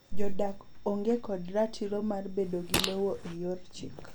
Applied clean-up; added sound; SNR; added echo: none; Fart; 5 dB; none.